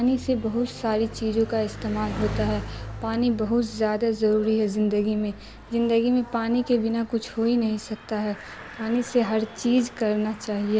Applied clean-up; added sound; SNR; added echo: none; Bicycle; 14 dB; none.